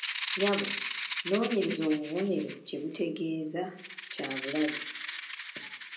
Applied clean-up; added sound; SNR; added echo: none; Rattle (instrument); 1 dB; reverberation time 0.5 s.